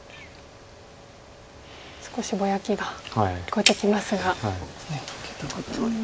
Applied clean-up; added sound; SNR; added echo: none; none; none; none.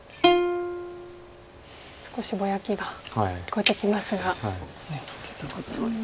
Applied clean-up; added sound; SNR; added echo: none; Plucked string instrument; -1 dB; none.